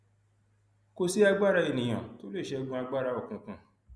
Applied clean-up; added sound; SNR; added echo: none; none; none; none.